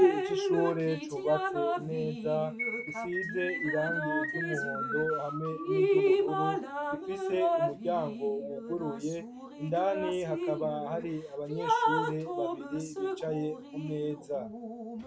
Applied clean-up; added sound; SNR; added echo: none; Keyboard (musical) + Drip; 0 dB; none.